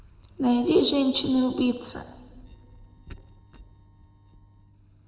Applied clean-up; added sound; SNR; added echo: neural separator model SepFormer DNS4.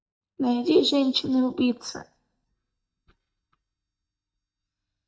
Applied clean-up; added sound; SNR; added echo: neural mask model DeepFilterNet 3.